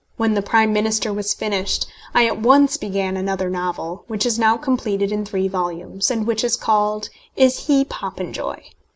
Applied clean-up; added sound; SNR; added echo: none; none; none; none.